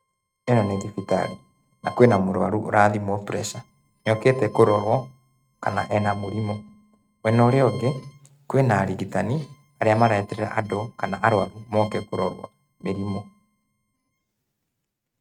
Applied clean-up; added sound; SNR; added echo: neural mask model RNNoise.